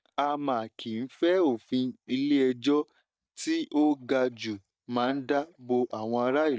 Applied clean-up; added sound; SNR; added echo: neural mask model DeepFilterNet 3.